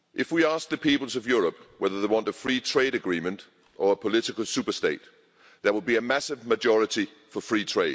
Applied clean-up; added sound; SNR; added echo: none; none; none; none.